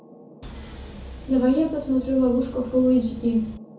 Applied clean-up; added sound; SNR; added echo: none; Engine; 16 dB; reverberation time 0.5 s.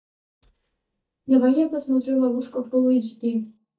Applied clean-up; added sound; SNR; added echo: neural mask model DeepFilterNet 3.